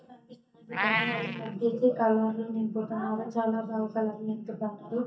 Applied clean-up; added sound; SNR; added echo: neural mask model DeepFilterNet 3.